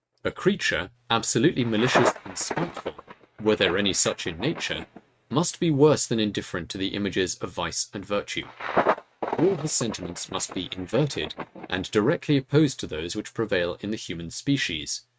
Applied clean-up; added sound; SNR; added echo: neural mask model RNNoise.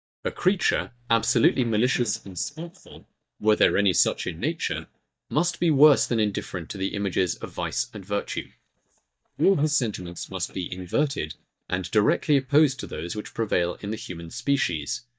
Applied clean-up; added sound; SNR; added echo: neural mask model DeepFilterNet 3.